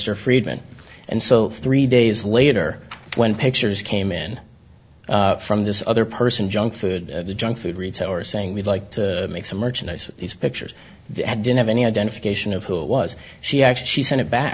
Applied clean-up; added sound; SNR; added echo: none; none; none; none.